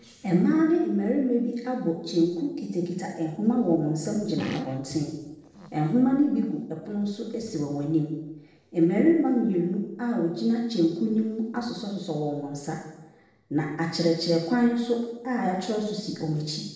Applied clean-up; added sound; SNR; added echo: neural separator model SepFormer DNS4.